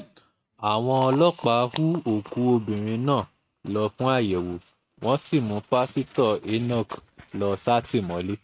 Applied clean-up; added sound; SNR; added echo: neural mask model RNNoise.